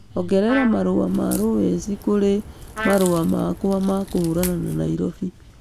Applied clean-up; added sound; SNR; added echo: none; Crack + Trumpet; 13 dB; none.